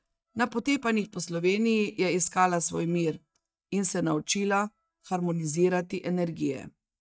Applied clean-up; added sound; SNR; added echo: neural mask model DeepFilterNet 3.